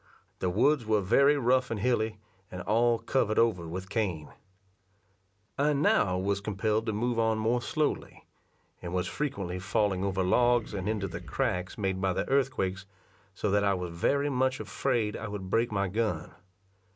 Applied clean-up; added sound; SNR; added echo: none; Animal; 17 dB; none.